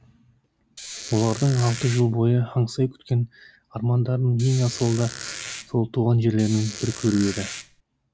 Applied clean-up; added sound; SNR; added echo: none; Squeak; 12 dB; none.